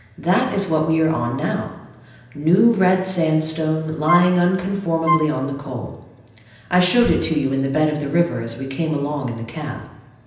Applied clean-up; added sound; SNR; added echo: none; Wind instrument, woodwind instrument; 3 dB; reverberation time 0.9 s.